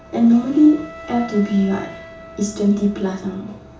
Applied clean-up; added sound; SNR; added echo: none; Wind instrument, woodwind instrument; 20 dB; reverberation time 0.8 s.